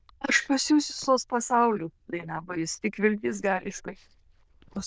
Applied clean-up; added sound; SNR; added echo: neural diffusion model UNIVERSE++.